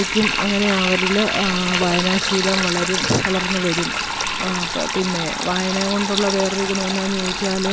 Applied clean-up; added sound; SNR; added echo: none; Sink (filling or washing); 1 dB; none.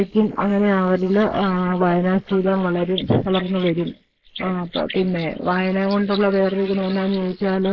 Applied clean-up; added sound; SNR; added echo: neural mask model Resemble Enhance denoiser.